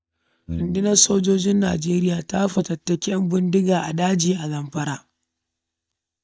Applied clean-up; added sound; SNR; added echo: neural mask model DeepFilterNet 3.